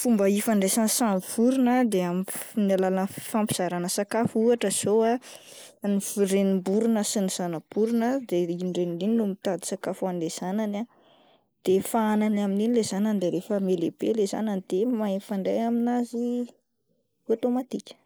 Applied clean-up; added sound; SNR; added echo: neural mask model Resemble Enhance denoiser.